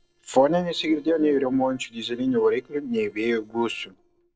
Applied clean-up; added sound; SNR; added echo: neural separator model SepFormer DNS4.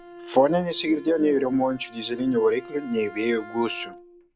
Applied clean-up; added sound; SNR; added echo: none; Bowed string instrument; 17 dB; none.